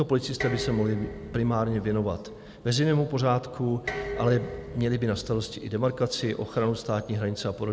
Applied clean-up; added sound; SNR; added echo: none; Dishes, pots, and pans; 12 dB; none.